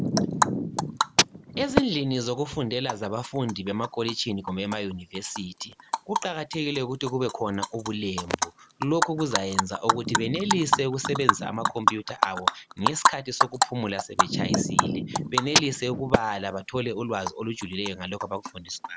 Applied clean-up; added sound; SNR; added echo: none; Animal; -2 dB; none.